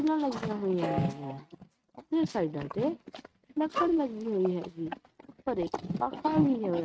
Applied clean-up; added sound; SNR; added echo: neural mask model RNNoise.